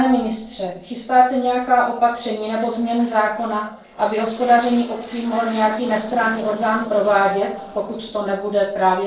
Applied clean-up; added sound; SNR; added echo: neural separator model SepFormer DNS4.